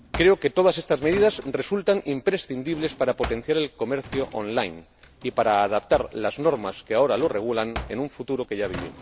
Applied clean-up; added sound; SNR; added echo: none; Drawer open or close; 16 dB; none.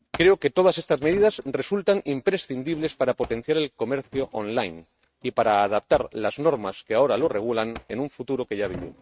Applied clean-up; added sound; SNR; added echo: neural mask model RNNoise.